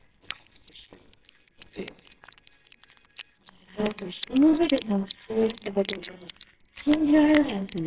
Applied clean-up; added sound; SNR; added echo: neural separator model SepFormer WHAMR!.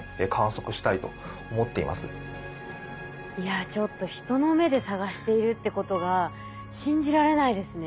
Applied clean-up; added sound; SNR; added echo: none; none; none; none.